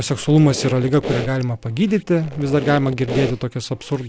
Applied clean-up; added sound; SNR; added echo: none; Squeak; 11 dB; none.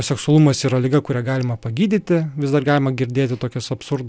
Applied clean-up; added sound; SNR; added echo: none; none; none; none.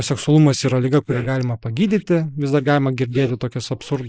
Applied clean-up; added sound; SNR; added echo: neural mask model Resemble Enhance denoiser.